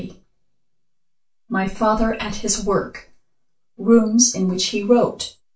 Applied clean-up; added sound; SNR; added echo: none; none; none; reverberation time 0.2 s.